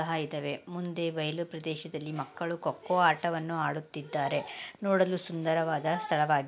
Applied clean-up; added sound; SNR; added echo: none; none; none; none.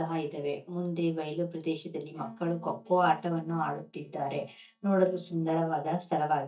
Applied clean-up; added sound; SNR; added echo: neural mask model DeepFilterNet 3.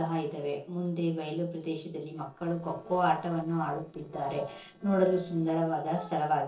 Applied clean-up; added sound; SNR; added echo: neural separator model SepFormer DNS4.